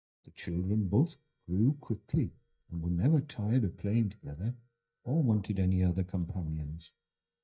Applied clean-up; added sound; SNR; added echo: neural mask model DeepFilterNet 3.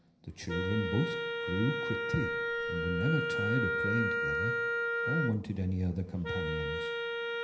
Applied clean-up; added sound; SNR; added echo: none; Wind instrument, woodwind instrument; -1 dB; reverberation time 0.9 s.